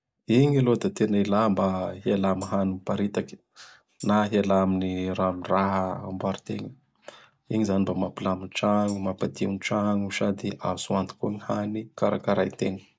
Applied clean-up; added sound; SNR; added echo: none; Tambourine; 18 dB; none.